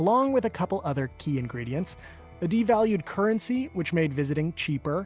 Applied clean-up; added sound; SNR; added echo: none; none; none; none.